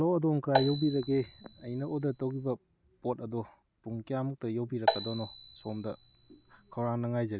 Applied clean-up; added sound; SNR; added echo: none; Marimba, xylophone; -4 dB; none.